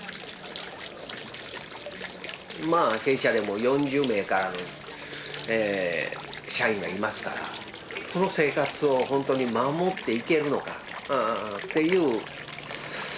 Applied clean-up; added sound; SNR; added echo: none; Water; 11 dB; none.